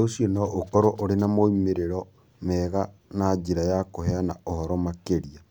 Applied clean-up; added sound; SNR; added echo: none; none; none; none.